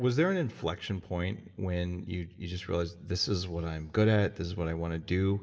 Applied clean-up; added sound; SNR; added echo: none; none; none; reverberation time 0.7 s.